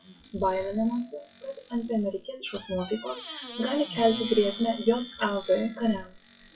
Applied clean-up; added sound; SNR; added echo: classical method WPE with log-MMSE.